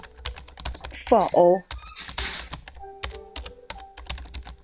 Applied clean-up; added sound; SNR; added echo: none; Computer keyboard; 11 dB; none.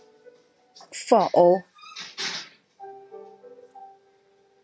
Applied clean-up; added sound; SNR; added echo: none; none; none; none.